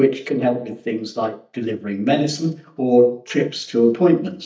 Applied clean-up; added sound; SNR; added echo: neural mask model DeepFilterNet 3.